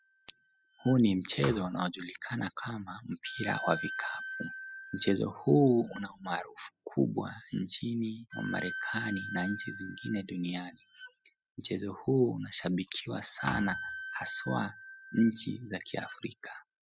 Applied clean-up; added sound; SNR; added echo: classical method spectral subtraction.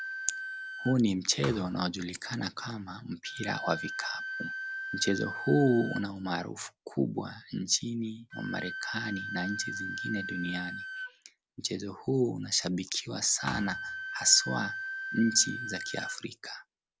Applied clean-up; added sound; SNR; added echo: none; Thump, thud + Wind instrument, woodwind instrument; 8 dB; none.